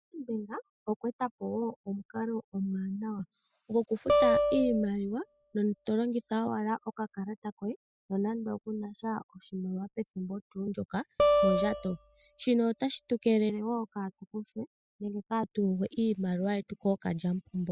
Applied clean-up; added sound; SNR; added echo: classical method spectral subtraction.